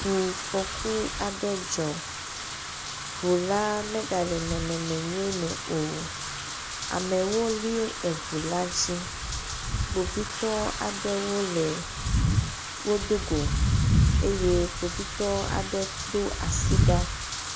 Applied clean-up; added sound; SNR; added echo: none; Wind / Rain; 0 dB; none.